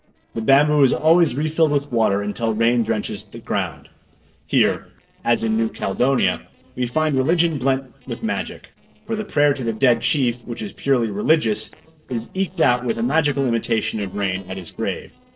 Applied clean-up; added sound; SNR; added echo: neural separator model SepFormer DNS4.